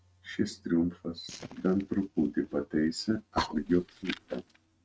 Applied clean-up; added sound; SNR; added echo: neural mask model RNNoise.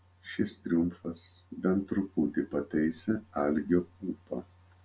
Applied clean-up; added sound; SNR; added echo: none; none; none; none.